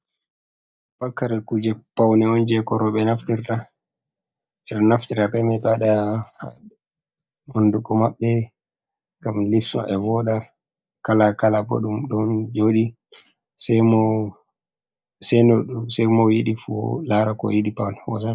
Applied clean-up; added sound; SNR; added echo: neural mask model DeepFilterNet 3.